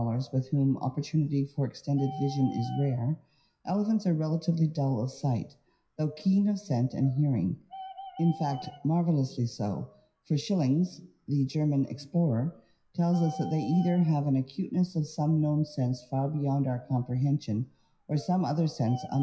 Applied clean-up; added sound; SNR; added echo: classical method WPE with log-MMSE.